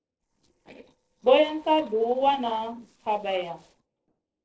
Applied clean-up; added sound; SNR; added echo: neural separator model SepFormer DNS4.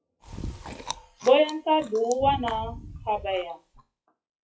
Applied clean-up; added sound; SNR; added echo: classical method WPE with log-MMSE.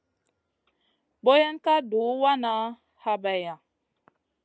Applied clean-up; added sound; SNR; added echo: none; none; none; none.